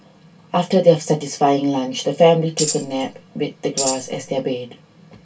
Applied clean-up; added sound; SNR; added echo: none; Tambourine; 7 dB; reverberation time 0.2 s.